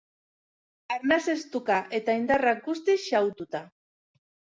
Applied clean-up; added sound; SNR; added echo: none; none; none; none.